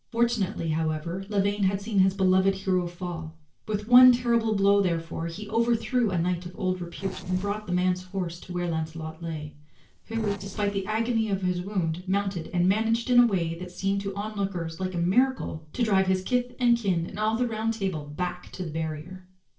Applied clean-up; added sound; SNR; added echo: neural separator model SepFormer DNS4.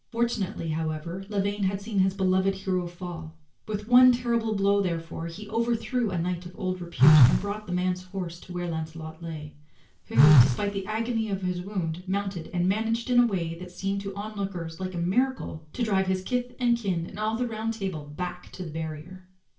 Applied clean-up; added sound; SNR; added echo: none; Telephone; -4 dB; reverberation time 0.3 s.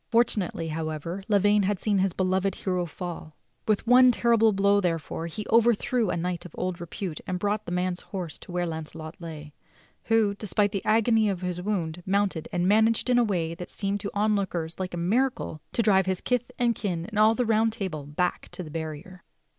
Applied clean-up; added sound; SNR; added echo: none; none; none; none.